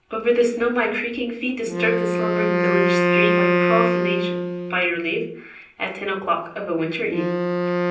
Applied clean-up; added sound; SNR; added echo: none; Wind instrument, woodwind instrument; -1 dB; reverberation time 0.6 s.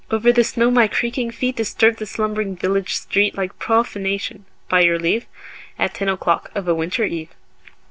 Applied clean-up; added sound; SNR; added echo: none; none; none; none.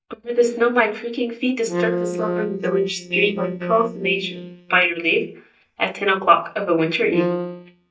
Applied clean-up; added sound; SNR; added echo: neural mask model DeepFilterNet 3.